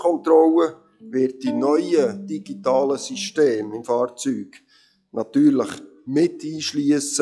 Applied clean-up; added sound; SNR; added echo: classical method log-MMSE.